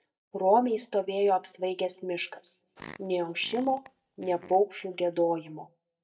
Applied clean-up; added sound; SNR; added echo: neural mask model DeepFilterNet 3.